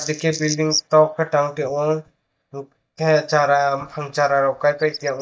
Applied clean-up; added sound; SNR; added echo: neural mask model DeepFilterNet 3.